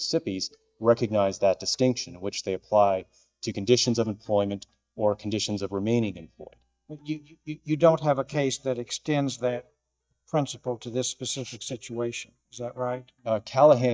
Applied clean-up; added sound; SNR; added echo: neural mask model DeepFilterNet 3.